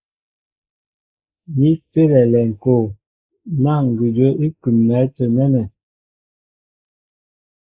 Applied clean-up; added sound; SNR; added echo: neural mask model Resemble Enhance denoiser.